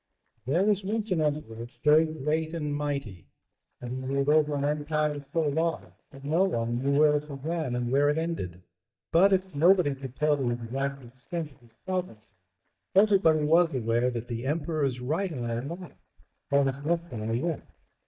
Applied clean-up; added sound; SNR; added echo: neural mask model DeepFilterNet 3.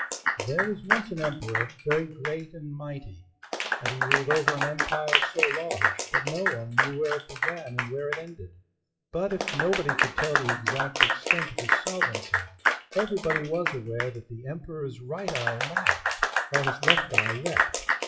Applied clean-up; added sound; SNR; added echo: classical method WPE with log-MMSE.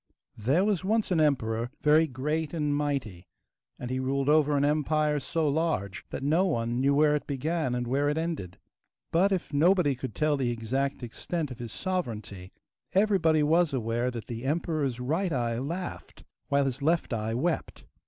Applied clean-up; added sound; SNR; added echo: none; none; none; none.